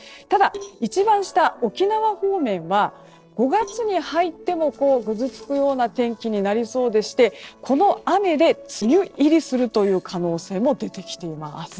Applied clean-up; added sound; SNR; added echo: neural separator model SepFormer DNS4.